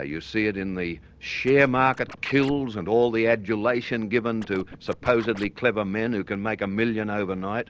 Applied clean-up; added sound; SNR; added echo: none; Scratching (performance technique); 18 dB; none.